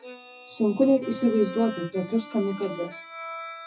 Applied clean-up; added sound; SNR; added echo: classical method WPE with log-MMSE.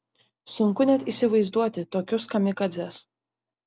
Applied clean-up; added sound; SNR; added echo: none; none; none; none.